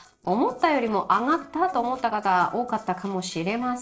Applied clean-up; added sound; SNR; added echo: neural separator model SepFormer DNS4.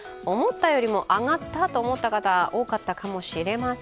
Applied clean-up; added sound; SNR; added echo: none; none; none; none.